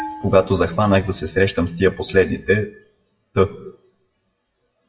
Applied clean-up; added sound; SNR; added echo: classical method WPE with log-MMSE.